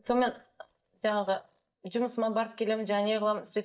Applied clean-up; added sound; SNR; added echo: neural mask model DeepFilterNet 3.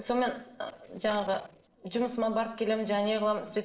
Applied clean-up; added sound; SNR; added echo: neural separator model SepFormer DNS4.